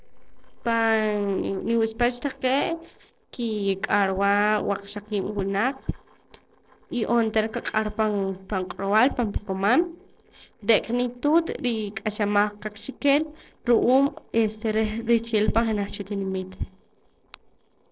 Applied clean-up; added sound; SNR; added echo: neural separator model SepFormer DNS4.